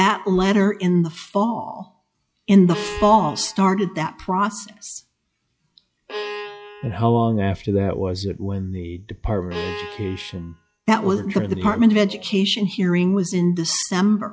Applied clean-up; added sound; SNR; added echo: classical method log-MMSE.